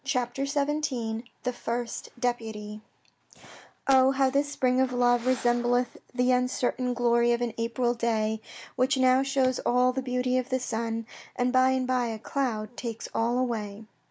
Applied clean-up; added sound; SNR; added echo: none; none; none; none.